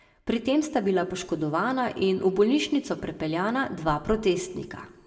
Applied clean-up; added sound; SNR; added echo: none; none; none; reverberation time 0.9 s.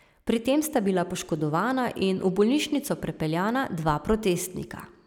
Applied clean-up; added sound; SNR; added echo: none; none; none; none.